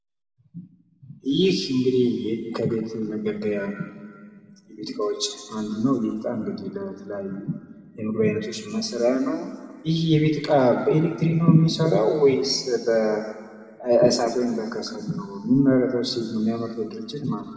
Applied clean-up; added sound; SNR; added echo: none; none; none; reverberation time 1.6 s.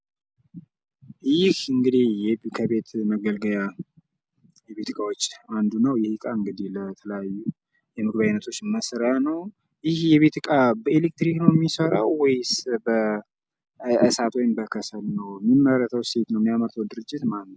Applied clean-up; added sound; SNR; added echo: none; none; none; none.